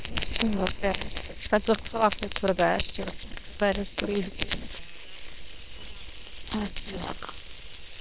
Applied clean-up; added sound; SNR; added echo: neural separator model SepFormer WHAM!.